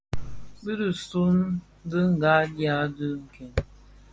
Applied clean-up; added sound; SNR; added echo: none; none; none; none.